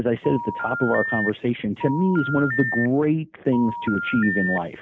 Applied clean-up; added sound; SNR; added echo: neural mask model RNNoise.